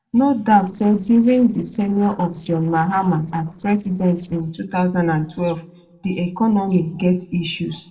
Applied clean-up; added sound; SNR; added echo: neural separator model SepFormer DNS4.